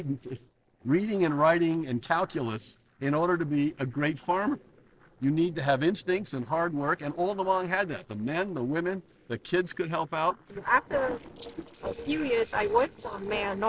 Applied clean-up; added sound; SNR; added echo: neural separator model SepFormer DNS4.